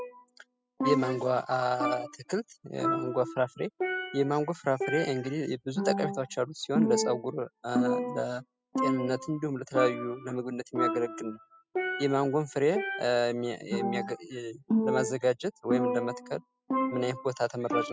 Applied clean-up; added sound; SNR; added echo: classical method spectral subtraction.